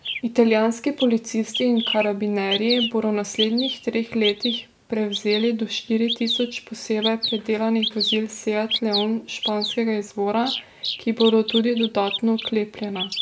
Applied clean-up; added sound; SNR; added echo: none; Bird vocalization, bird call, bird song; 8 dB; none.